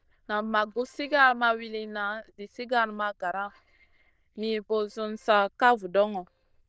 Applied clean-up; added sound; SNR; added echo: neural diffusion model UNIVERSE++.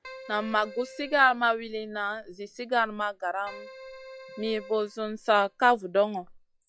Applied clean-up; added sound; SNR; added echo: classical method log-MMSE.